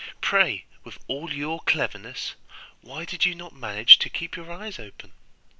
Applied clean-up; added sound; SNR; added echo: none; none; none; none.